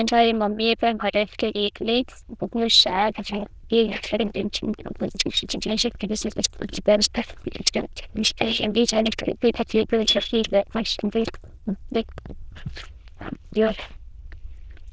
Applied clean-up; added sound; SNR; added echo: neural diffusion model UNIVERSE++.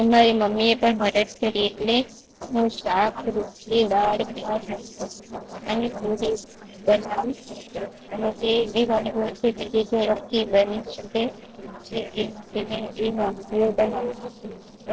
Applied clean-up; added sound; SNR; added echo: neural separator model SepFormer DNS4.